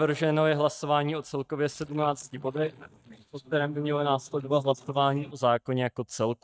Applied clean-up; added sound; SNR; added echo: neural mask model DeepFilterNet 3.